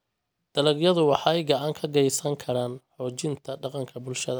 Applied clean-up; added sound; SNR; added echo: none; none; none; none.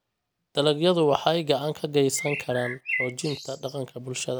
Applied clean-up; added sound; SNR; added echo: none; Bird; 8 dB; none.